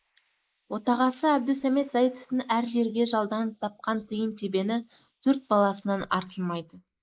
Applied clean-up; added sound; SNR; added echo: neural mask model Resemble Enhance denoiser.